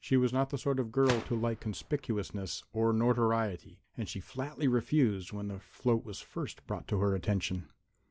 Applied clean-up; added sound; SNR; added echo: none; Gunshot, gunfire; 16 dB; none.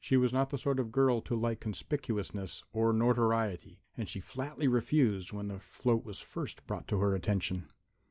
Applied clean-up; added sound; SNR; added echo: none; none; none; none.